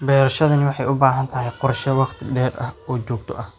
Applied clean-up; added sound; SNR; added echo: none; none; none; none.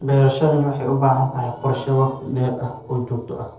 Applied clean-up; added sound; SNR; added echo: neural separator model SepFormer DNS4.